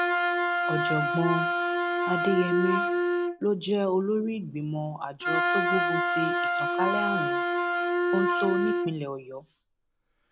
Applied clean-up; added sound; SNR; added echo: none; Wind instrument, woodwind instrument; -3 dB; none.